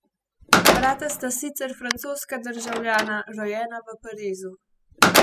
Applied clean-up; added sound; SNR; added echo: classical method spectral subtraction.